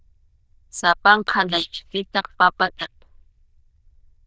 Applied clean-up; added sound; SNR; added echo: neural diffusion model UNIVERSE++.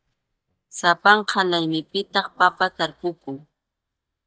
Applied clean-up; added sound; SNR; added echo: neural mask model DeepFilterNet 3.